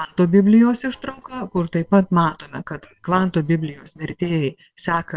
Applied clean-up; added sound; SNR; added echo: neural separator model SepFormer WHAM!.